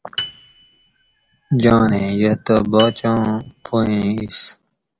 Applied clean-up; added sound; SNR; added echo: none; Piano; 15 dB; none.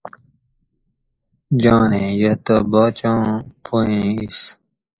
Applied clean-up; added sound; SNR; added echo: neural mask model Resemble Enhance denoiser.